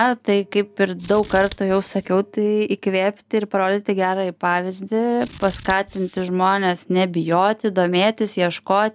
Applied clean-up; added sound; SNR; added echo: none; Scissors; 17 dB; none.